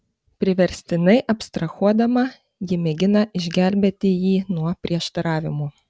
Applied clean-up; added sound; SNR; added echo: none; none; none; none.